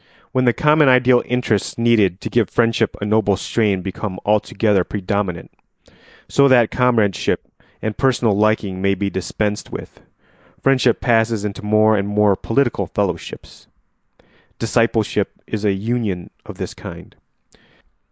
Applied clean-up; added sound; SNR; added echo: neural mask model Resemble Enhance denoiser.